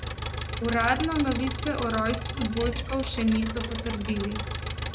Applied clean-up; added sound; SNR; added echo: none; Engine; 3 dB; none.